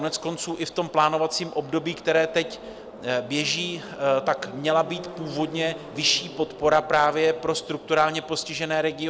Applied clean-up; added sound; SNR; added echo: none; Subway, metro, underground; 17 dB; none.